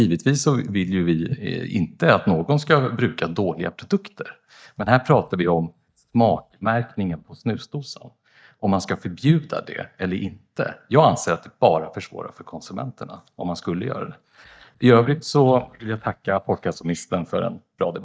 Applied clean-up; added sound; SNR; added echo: neural mask model DeepFilterNet 3.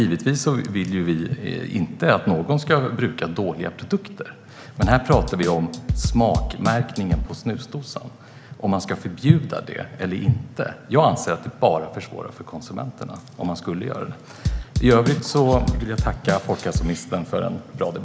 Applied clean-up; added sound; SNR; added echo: none; Drum / Drum kit; 2 dB; none.